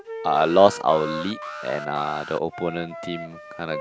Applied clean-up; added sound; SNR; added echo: none; Alarm + Wind instrument, woodwind instrument; 10 dB; none.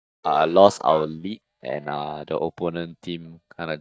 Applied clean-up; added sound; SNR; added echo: neural mask model DeepFilterNet 3.